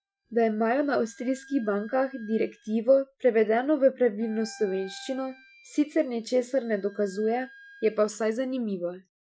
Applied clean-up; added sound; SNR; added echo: classical method Wiener filter.